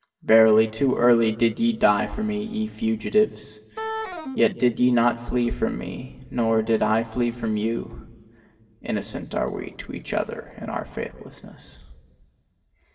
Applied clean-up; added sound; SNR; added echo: none; Wind instrument, woodwind instrument; 9 dB; reverberation time 2.1 s.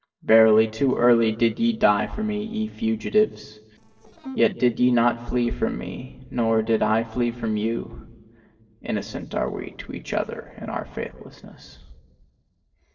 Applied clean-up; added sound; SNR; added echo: neural separator model SepFormer DNS4.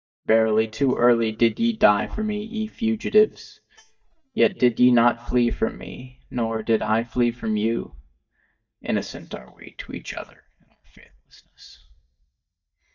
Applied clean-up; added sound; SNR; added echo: neural mask model DeepFilterNet 3.